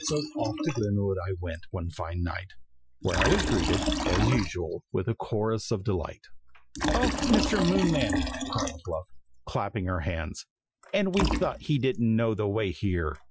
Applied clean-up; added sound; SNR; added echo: classical method Wiener filter.